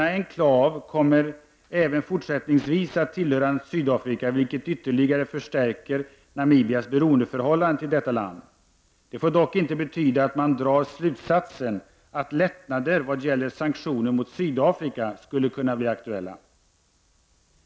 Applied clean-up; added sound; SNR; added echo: none; none; none; none.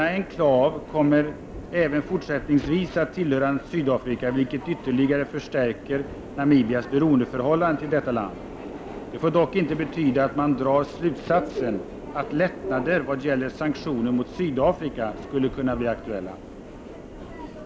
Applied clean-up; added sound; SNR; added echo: none; Subway, metro, underground; 12 dB; none.